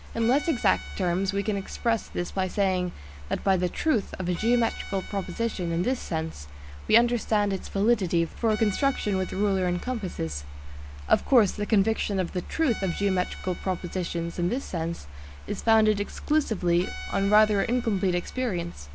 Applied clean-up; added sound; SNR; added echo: none; Bowed string instrument; 20 dB; none.